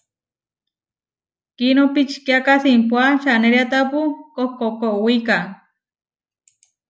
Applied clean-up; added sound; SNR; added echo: none; none; none; none.